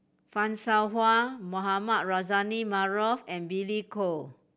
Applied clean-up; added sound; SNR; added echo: none; none; none; none.